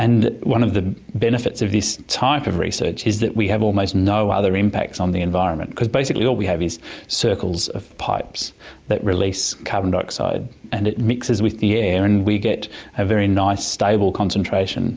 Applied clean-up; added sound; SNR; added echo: none; none; none; none.